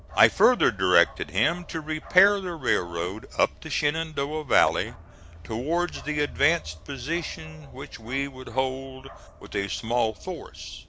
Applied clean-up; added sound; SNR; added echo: none; Bark; 19 dB; none.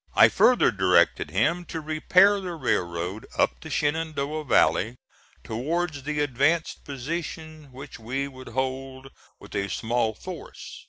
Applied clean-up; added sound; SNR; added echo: none; none; none; none.